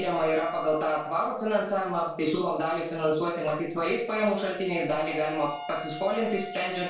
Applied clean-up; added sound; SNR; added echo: none; Wind instrument, woodwind instrument; 14 dB; reverberation time 0.4 s.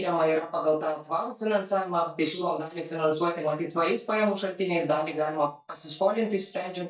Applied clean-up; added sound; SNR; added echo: neural mask model DeepFilterNet 3.